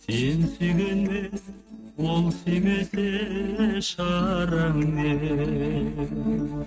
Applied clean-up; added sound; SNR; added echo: neural mask model RNNoise.